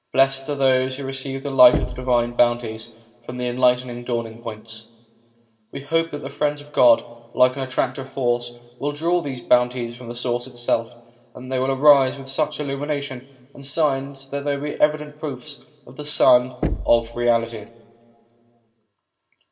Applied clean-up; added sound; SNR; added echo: none; Knock; 9 dB; reverberation time 1.7 s.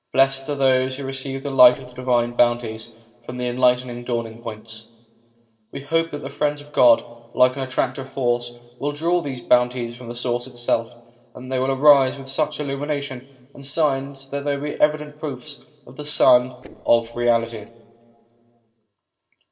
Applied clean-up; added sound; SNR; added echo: neural separator model SepFormer DNS4.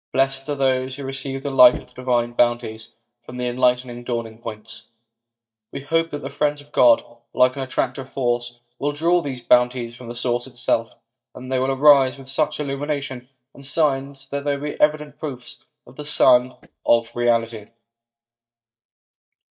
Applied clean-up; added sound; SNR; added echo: neural mask model DeepFilterNet 3.